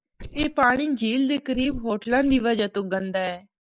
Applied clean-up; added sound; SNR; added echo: neural mask model Resemble Enhance denoiser.